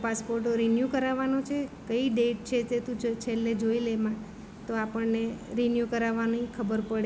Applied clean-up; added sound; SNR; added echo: none; none; none; none.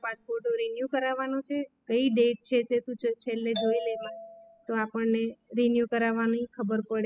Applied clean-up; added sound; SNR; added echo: classical method spectral subtraction.